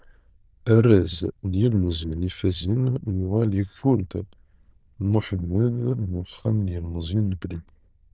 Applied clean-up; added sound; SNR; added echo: neural diffusion model UNIVERSE++.